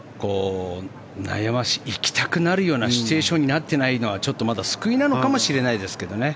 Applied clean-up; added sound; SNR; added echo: none; none; none; none.